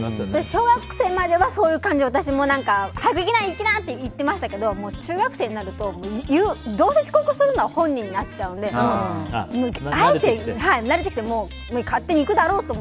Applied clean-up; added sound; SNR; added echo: none; none; none; none.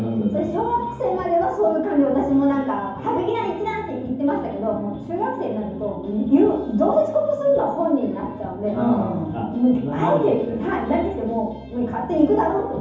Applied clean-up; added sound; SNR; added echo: none; none; none; reverberation time 0.9 s.